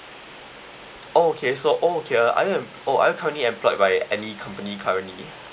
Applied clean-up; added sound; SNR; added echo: none; none; none; none.